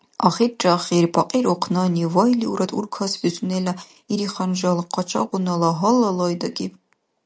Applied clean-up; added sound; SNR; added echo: none; none; none; none.